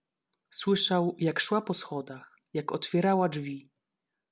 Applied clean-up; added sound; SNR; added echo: none; none; none; none.